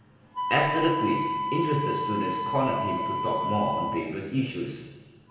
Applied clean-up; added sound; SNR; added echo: none; Wind instrument, woodwind instrument; 2 dB; reverberation time 1.1 s.